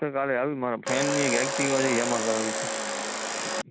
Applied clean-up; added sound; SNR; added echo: none; Domestic sounds, home sounds; 0 dB; none.